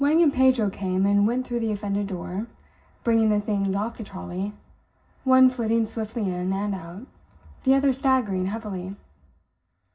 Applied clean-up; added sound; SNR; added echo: none; none; none; reverberation time 0.4 s.